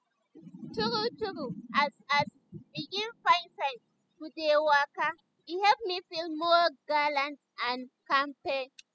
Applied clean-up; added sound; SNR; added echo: classical method spectral subtraction.